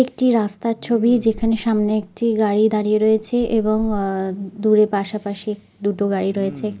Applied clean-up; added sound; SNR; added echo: none; Respiratory sounds; 18 dB; none.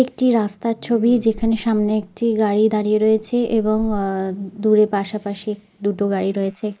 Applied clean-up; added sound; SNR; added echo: neural mask model Resemble Enhance denoiser.